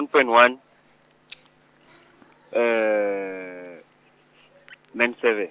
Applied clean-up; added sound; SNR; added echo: none; none; none; none.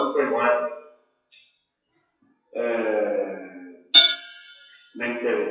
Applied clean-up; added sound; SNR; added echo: classical method WPE with log-MMSE.